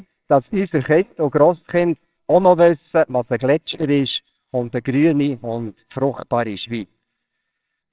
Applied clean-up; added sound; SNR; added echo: neural separator model SepFormer WHAMR!.